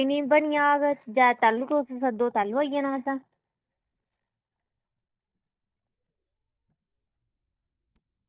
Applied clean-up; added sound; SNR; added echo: neural mask model DeepFilterNet 3.